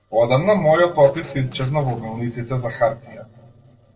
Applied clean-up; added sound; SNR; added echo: neural separator model SepFormer DNS4.